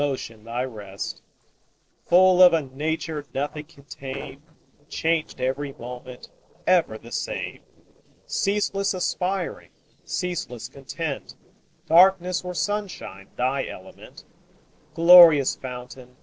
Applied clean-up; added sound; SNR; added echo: neural separator model SepFormer DNS4.